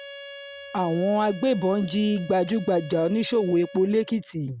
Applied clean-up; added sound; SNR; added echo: none; Wind instrument, woodwind instrument; 18 dB; none.